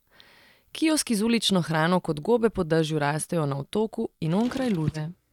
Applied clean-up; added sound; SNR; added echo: neural mask model DeepFilterNet 3.